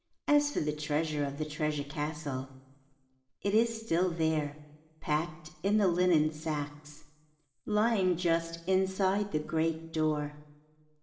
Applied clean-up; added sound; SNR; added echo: none; none; none; reverberation time 1.1 s.